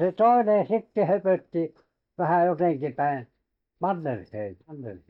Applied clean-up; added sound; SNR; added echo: neural mask model DeepFilterNet 3.